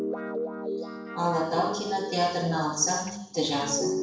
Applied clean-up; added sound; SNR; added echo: none; Guitar; 5 dB; reverberation time 0.6 s.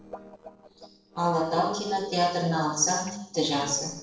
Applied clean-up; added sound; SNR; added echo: neural separator model SepFormer DNS4.